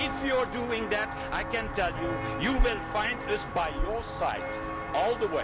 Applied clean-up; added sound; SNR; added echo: none; Walk, footsteps; 2 dB; none.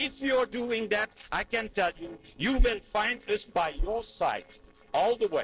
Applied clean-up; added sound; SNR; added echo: neural separator model SepFormer DNS4.